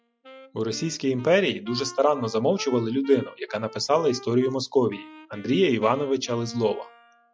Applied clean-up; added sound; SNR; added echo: classical method log-MMSE.